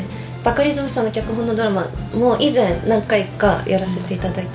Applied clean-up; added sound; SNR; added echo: none; none; none; none.